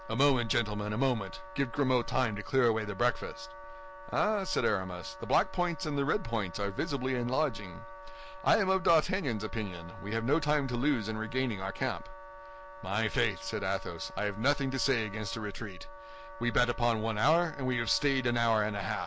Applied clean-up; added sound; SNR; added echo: none; Wind instrument, woodwind instrument; 16 dB; none.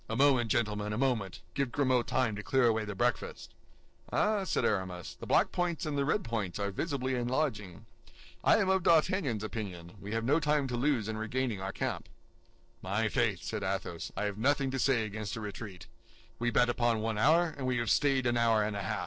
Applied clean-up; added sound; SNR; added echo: neural separator model SepFormer DNS4.